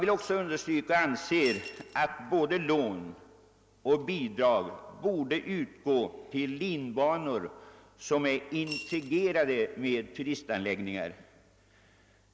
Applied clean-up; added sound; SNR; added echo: none; Coin (dropping) / Glass; 13 dB; none.